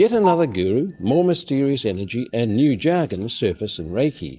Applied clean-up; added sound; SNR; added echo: neural mask model DeepFilterNet 3.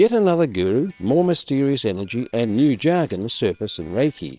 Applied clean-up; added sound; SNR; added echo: neural separator model SepFormer WHAM!.